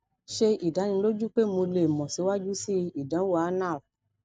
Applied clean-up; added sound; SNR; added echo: none; none; none; none.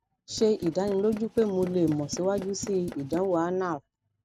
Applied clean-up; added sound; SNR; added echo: none; Tools; 14 dB; none.